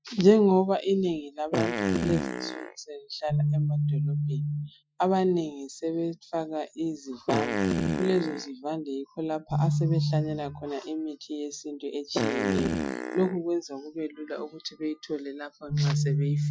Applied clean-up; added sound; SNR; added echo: classical method Wiener filter.